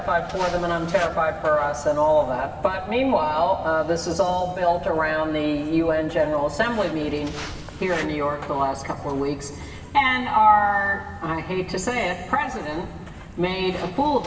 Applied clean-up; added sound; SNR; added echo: none; Walk, footsteps; 15 dB; reverberation time 2.1 s.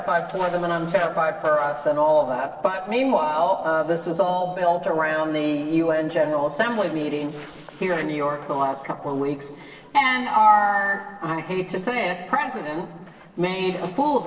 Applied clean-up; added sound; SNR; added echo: neural separator model SepFormer DNS4.